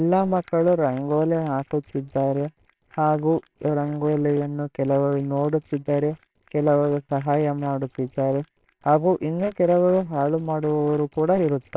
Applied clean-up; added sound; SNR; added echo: neural separator model SepFormer WHAMR!.